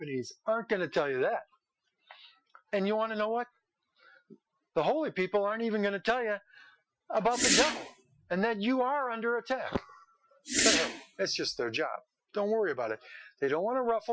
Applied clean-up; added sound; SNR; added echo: classical method Wiener filter.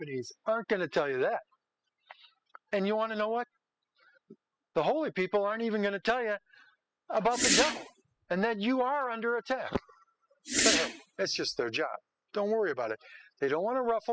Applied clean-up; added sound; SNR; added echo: classical method spectral subtraction.